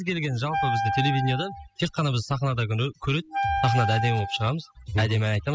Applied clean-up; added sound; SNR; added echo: classical method spectral subtraction.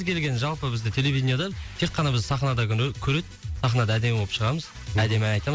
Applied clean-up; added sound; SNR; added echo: none; none; none; none.